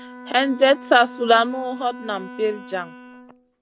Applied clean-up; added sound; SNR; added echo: none; Bowed string instrument; 17 dB; none.